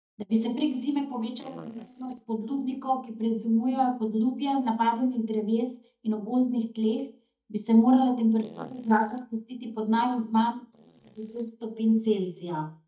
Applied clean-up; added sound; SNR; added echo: neural mask model DeepFilterNet 3.